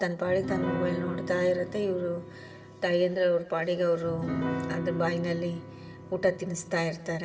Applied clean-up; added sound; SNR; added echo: none; Piano; 7 dB; reverberation time 2.3 s.